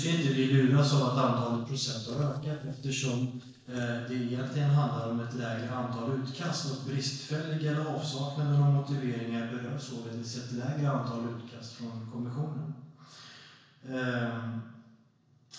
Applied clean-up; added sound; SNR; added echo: neural separator model SepFormer DNS4.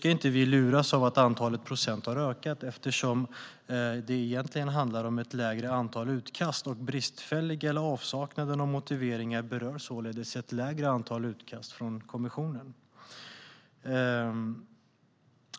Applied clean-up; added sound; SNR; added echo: none; none; none; none.